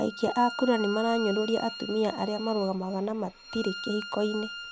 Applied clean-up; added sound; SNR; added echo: none; Bowed string instrument; 11 dB; none.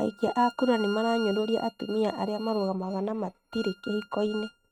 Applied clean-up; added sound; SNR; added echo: neural mask model RNNoise.